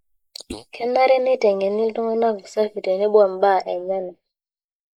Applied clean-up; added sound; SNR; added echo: neural mask model Resemble Enhance denoiser.